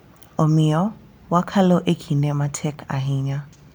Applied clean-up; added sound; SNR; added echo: none; none; none; none.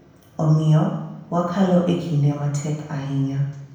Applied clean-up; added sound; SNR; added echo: none; none; none; reverberation time 0.9 s.